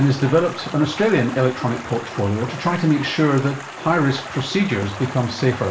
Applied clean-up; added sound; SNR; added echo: none; Stream; 13 dB; reverberation time 0.3 s.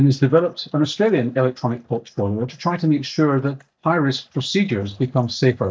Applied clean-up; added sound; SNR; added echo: neural mask model DeepFilterNet 3.